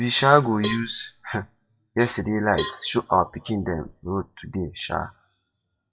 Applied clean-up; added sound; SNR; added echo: classical method WPE with log-MMSE.